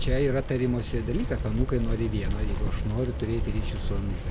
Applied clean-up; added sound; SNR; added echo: none; Bicycle; -1 dB; none.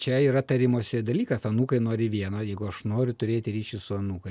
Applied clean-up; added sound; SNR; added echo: none; none; none; none.